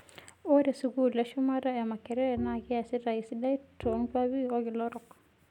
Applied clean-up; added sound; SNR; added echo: none; Bowed string instrument; 14 dB; none.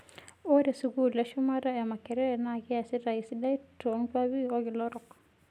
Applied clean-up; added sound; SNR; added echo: none; none; none; none.